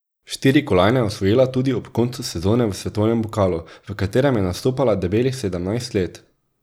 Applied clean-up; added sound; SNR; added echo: none; none; none; none.